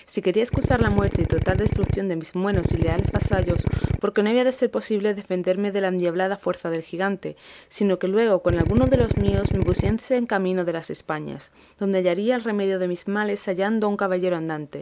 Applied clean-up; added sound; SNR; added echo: none; Drill; -1 dB; none.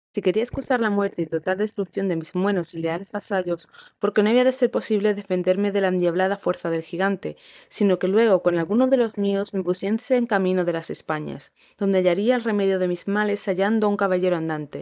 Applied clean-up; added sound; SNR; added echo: neural mask model DeepFilterNet 3.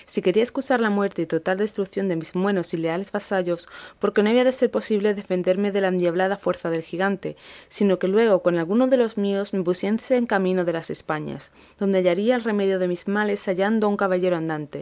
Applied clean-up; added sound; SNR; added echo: none; none; none; none.